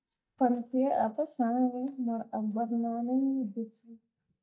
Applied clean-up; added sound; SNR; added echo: neural mask model DeepFilterNet 3.